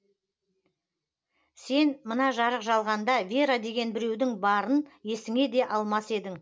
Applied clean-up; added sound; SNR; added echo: none; none; none; none.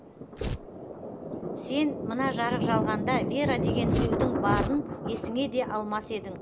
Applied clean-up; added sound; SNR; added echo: none; Thunder + Tearing; -1 dB; none.